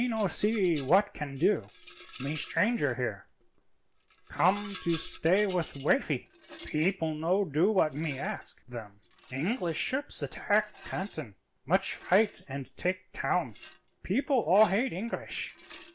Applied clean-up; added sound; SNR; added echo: none; Rattle; 19 dB; none.